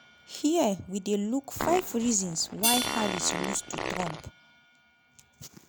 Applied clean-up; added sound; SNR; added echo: none; Fart + Hi-hat; 5 dB; none.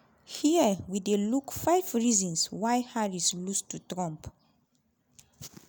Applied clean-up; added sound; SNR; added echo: none; none; none; none.